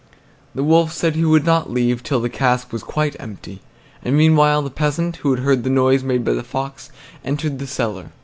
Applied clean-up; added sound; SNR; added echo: none; none; none; none.